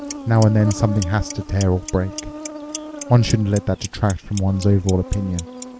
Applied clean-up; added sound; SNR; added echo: none; Clock + Insect; 13 dB; none.